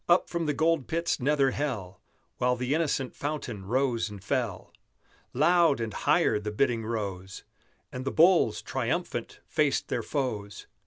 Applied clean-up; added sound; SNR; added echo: none; none; none; none.